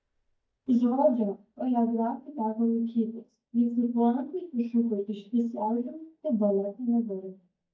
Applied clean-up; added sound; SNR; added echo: neural mask model DeepFilterNet 3.